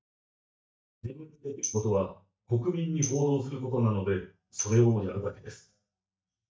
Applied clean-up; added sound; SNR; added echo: neural mask model DeepFilterNet 3.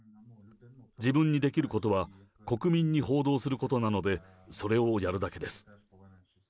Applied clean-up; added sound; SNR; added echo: none; none; none; none.